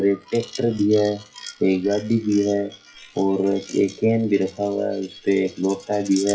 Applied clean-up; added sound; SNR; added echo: classical method WPE with log-MMSE.